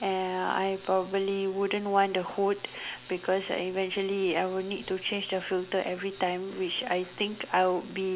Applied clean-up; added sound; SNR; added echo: none; none; none; none.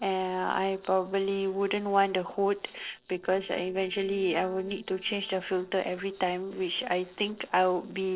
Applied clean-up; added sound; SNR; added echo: neural separator model SepFormer DNS4.